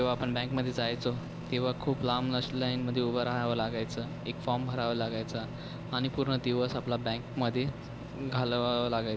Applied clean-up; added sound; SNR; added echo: none; Microwave oven; 9 dB; none.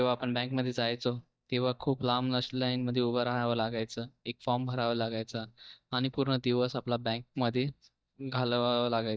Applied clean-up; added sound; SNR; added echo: neural mask model DeepFilterNet 3.